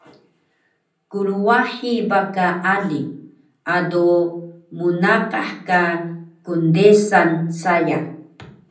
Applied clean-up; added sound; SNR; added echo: none; none; none; reverberation time 0.6 s.